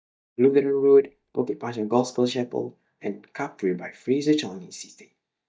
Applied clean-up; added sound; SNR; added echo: neural mask model DeepFilterNet 3.